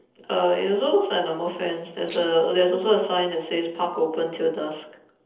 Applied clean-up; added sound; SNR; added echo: neural separator model SepFormer DNS4.